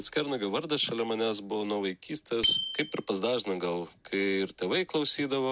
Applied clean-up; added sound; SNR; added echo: none; Bicycle bell; 10 dB; none.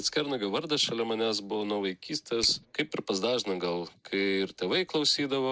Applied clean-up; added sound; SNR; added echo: neural mask model Resemble Enhance denoiser.